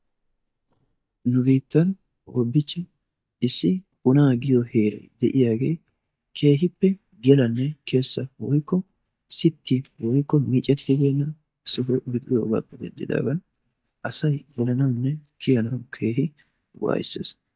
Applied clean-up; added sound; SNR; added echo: neural mask model DeepFilterNet 3.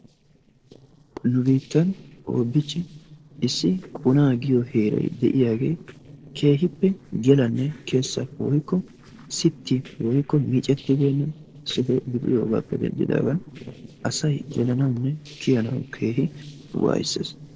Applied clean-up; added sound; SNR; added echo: neural separator model SepFormer DNS4.